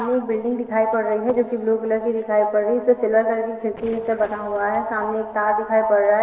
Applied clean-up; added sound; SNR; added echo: neural separator model SepFormer DNS4.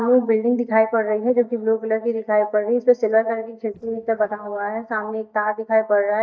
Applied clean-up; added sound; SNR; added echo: neural mask model DeepFilterNet 3.